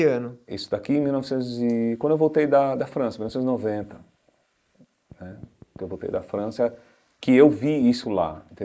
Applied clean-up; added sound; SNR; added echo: neural mask model Resemble Enhance denoiser.